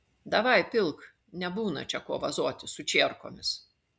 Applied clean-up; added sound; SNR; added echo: none; none; none; none.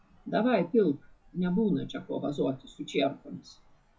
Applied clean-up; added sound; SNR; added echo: classical method WPE with log-MMSE.